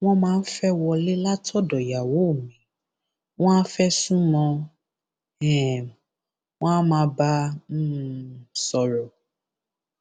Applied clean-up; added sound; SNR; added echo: none; none; none; none.